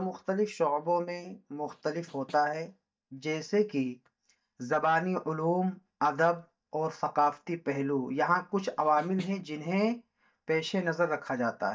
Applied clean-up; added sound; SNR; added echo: neural mask model DeepFilterNet 3.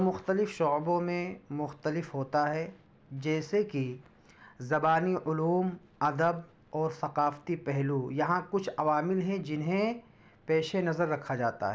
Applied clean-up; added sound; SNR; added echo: none; none; none; none.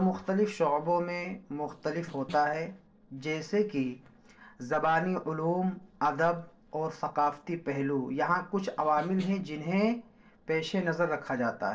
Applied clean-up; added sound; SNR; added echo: neural separator model SepFormer DNS4.